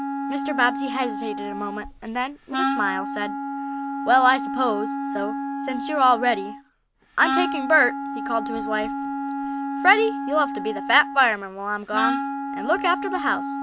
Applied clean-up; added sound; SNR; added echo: none; Wind instrument, woodwind instrument; 4 dB; none.